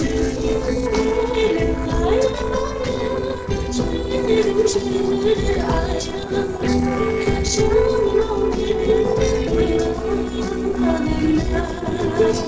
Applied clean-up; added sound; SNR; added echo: neural separator model SepFormer DNS4.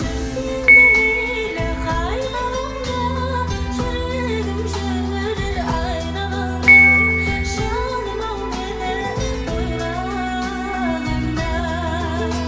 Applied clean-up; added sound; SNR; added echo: none; Piano; 0 dB; reverberation time 0.8 s.